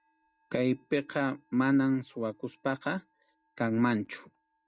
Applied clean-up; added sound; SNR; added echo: classical method log-MMSE.